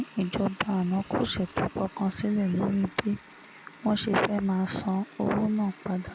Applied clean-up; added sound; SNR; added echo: none; Squeak + Water tap, faucet; 20 dB; none.